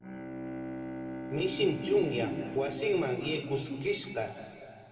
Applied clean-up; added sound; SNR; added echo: none; Bowed string instrument; 10 dB; reverberation time 2.4 s.